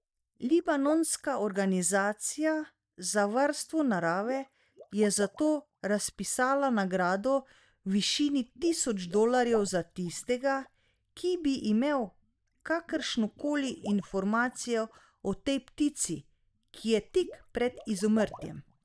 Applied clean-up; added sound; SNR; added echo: neural mask model DeepFilterNet 3.